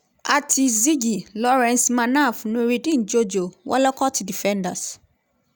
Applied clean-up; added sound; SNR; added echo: none; none; none; none.